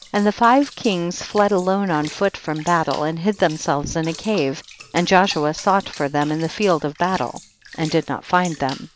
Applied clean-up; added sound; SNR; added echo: none; Bathtub (filling or washing) / Water; 19 dB; none.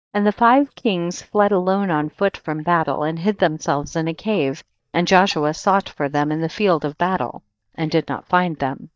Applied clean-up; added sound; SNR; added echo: neural mask model DeepFilterNet 3.